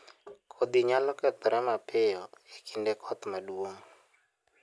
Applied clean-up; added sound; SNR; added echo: none; none; none; none.